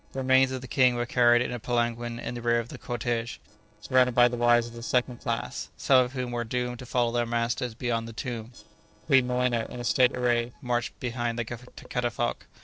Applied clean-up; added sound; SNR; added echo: neural separator model SepFormer DNS4.